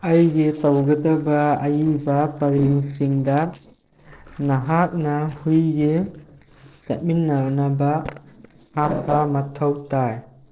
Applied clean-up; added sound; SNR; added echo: neural separator model SepFormer DNS4.